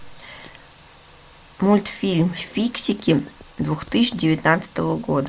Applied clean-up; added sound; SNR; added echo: none; none; none; none.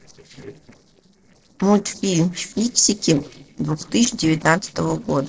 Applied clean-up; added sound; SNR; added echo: neural separator model SepFormer DNS4.